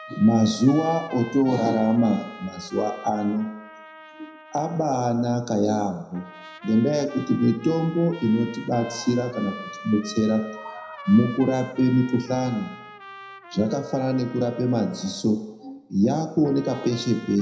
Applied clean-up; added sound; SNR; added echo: none; Trumpet; 18 dB; reverberation time 0.8 s.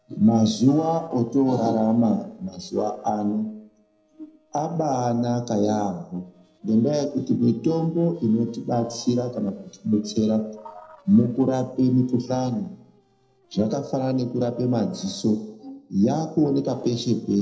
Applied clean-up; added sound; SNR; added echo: neural separator model SepFormer DNS4.